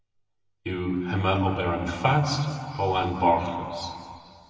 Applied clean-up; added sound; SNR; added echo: none; none; none; reverberation time 2.5 s.